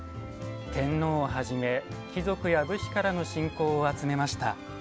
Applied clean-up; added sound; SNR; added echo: none; none; none; none.